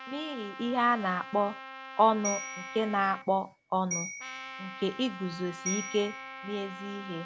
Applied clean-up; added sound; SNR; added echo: none; Trumpet + Bell; 10 dB; none.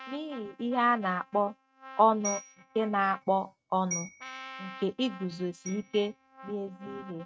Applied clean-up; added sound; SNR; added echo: neural mask model RNNoise.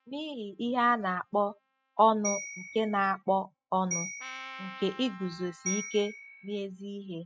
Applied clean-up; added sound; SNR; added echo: classical method spectral subtraction.